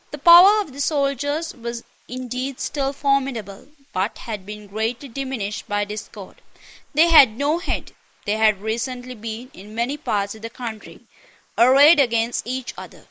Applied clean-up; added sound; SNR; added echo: neural mask model Resemble Enhance denoiser.